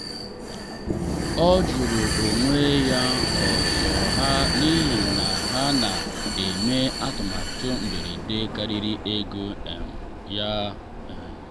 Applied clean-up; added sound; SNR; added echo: none; Vehicle + Wind instrument, woodwind instrument; 0 dB; none.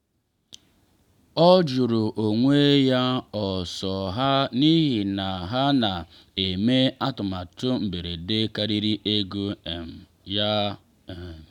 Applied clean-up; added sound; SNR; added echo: none; none; none; none.